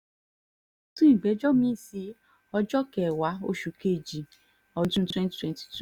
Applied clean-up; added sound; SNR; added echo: none; none; none; none.